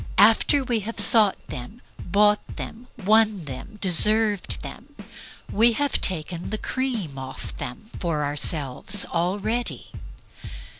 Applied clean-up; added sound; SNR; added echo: none; Drum / Drum kit; 12 dB; none.